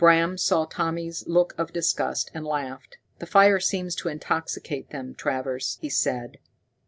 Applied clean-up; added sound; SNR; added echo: none; none; none; none.